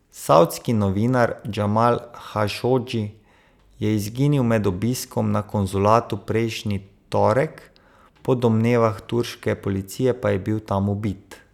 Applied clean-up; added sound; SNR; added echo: none; none; none; none.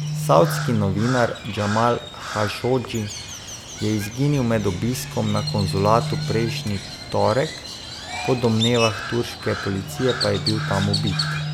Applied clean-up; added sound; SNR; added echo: none; Crow; 6 dB; none.